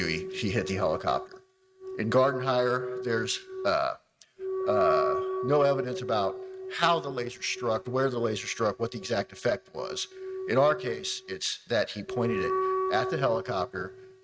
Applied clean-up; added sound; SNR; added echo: neural mask model RNNoise.